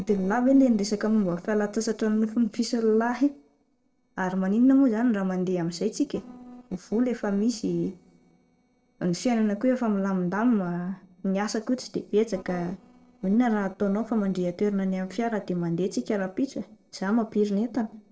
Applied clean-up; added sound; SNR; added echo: neural separator model SepFormer DNS4.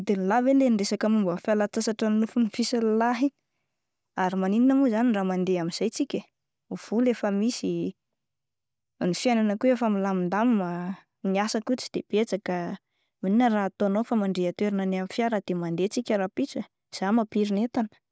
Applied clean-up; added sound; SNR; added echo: none; none; none; none.